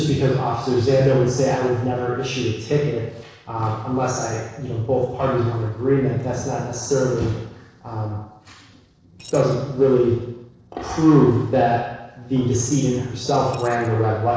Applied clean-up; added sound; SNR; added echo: neural separator model SepFormer DNS4.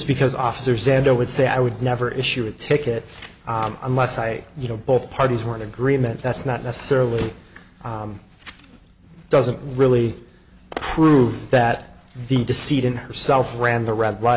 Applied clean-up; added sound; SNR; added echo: none; none; none; none.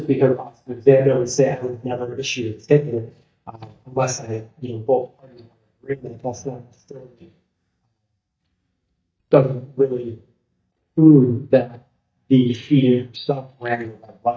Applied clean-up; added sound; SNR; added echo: neural mask model DeepFilterNet 3.